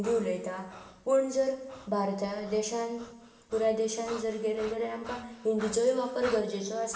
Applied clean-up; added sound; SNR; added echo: none; Breathing; 17 dB; reverberation time 1.2 s.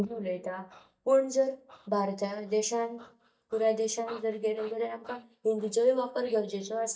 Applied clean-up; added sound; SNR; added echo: neural mask model DeepFilterNet 3.